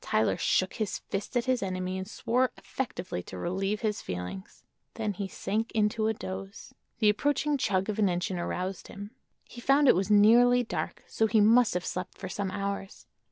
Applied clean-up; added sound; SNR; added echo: none; none; none; none.